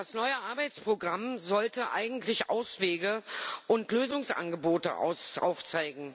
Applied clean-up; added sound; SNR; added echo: none; none; none; none.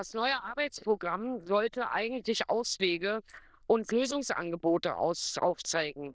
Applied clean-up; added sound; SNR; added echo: neural diffusion model UNIVERSE++.